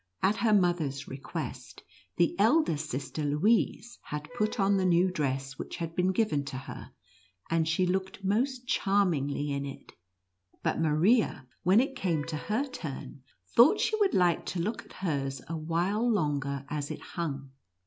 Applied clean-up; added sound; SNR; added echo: none; Wind instrument, woodwind instrument; 19 dB; none.